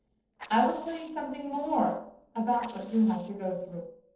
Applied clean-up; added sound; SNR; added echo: neural separator model SepFormer DNS4.